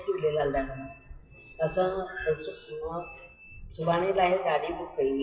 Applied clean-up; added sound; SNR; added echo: classical method WPE with log-MMSE.